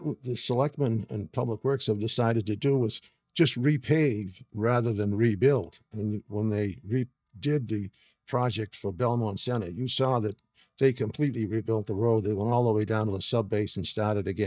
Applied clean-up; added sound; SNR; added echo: neural mask model DeepFilterNet 3.